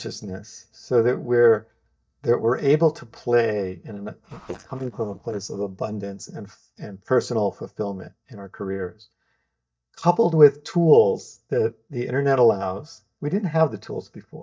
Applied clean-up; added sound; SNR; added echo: neural mask model DeepFilterNet 3.